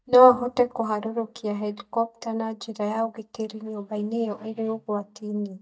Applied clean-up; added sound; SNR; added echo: neural mask model DeepFilterNet 3.